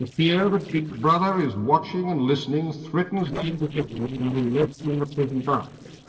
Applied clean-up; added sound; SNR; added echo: neural separator model SepFormer DNS4.